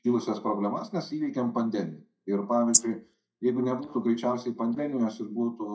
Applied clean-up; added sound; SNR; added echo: neural mask model DeepFilterNet 3.